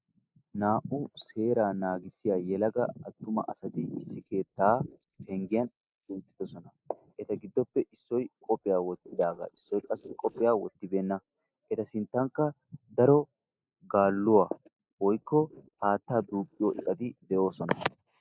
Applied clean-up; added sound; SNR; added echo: neural mask model Resemble Enhance denoiser.